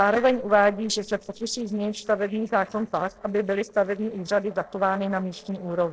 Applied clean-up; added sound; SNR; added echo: neural separator model SepFormer DNS4.